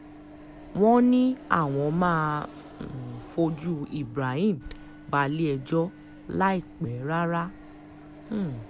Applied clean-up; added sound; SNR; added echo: none; Fixed-wing aircraft, airplane + Microwave oven; 18 dB; none.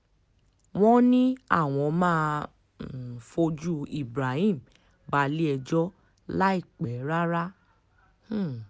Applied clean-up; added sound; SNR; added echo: none; none; none; none.